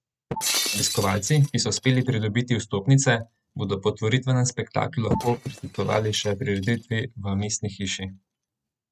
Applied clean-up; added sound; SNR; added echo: neural mask model RNNoise.